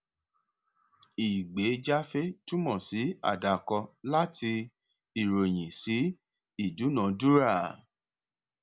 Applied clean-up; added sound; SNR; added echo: none; none; none; none.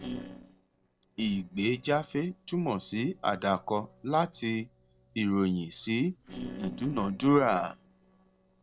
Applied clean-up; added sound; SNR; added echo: neural separator model SepFormer DNS4.